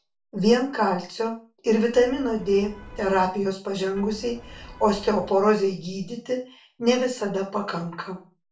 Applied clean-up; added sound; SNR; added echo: none; Vehicle horn, car horn, honking; 18 dB; reverberation time 0.3 s.